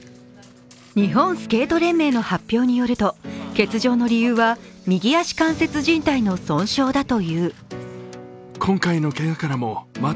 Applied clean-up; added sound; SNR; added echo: none; none; none; none.